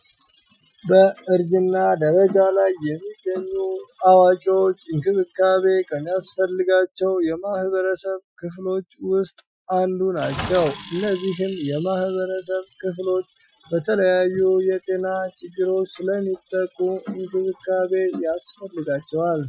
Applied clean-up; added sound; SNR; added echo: classical method Wiener filter.